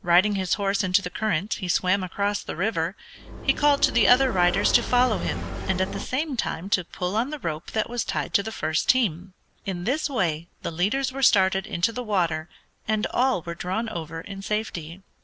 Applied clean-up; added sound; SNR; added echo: none; Motorcycle; 6 dB; none.